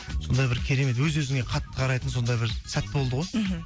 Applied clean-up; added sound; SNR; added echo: none; none; none; none.